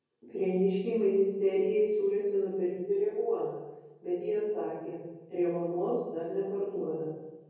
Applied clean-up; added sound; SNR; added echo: none; none; none; reverberation time 1.3 s.